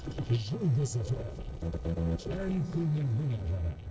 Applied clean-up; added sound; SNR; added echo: neural separator model SepFormer DNS4.